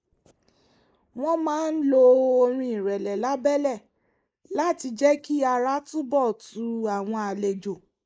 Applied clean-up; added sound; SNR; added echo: neural mask model Resemble Enhance denoiser.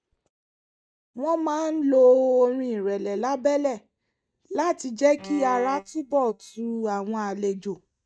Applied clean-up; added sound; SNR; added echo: neural mask model DeepFilterNet 3.